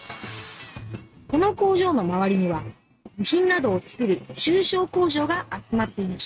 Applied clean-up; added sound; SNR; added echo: neural mask model RNNoise.